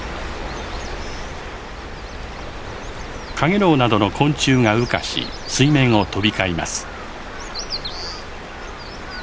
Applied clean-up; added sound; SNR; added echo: none; none; none; none.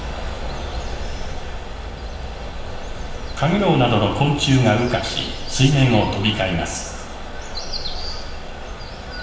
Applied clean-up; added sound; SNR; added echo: none; none; none; reverberation time 1.0 s.